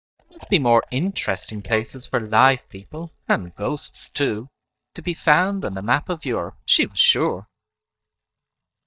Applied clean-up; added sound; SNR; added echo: neural mask model DeepFilterNet 3.